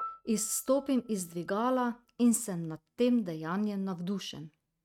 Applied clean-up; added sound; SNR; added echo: neural mask model RNNoise.